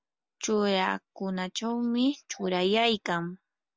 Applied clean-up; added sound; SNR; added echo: none; none; none; none.